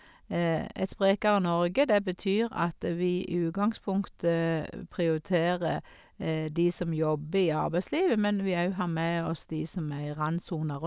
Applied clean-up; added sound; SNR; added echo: none; none; none; none.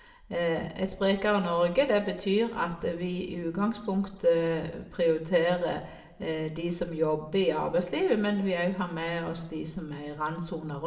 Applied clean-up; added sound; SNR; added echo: none; none; none; reverberation time 0.8 s.